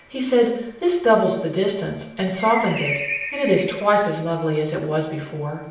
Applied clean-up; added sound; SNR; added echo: none; Bird; 8 dB; reverberation time 0.7 s.